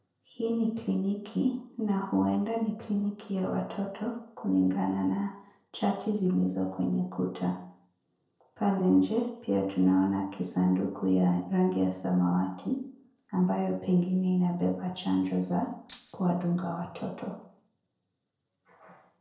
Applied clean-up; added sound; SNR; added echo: neural separator model SepFormer DNS4.